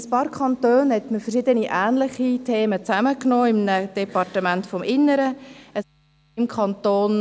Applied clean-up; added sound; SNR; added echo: none; none; none; none.